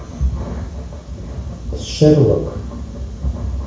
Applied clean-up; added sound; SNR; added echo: none; none; none; reverberation time 0.6 s.